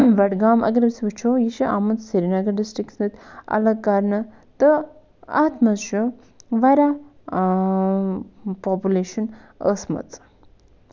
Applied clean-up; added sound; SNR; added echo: none; none; none; none.